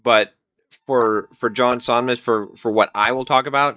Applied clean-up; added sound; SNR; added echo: neural mask model DeepFilterNet 3.